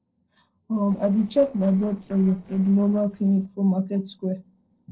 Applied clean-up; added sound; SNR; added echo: neural separator model SepFormer DNS4.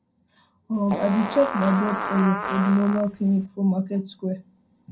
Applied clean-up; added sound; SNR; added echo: none; Fart; 6 dB; reverberation time 0.2 s.